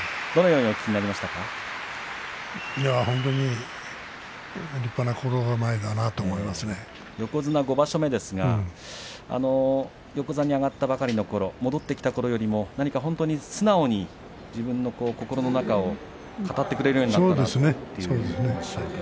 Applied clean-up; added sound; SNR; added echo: none; none; none; none.